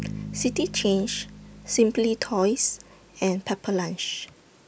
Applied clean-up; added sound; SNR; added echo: none; Bass guitar; 15 dB; none.